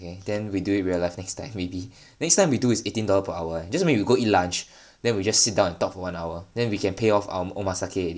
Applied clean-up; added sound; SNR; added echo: none; none; none; none.